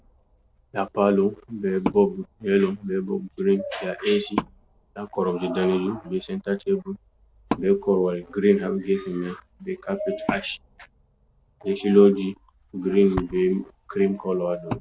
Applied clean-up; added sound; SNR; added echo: none; Wood; 14 dB; none.